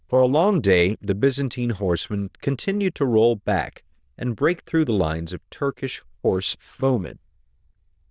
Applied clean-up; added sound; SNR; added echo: neural diffusion model UNIVERSE++.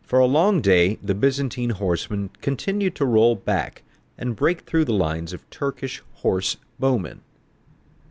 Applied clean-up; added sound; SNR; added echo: none; none; none; none.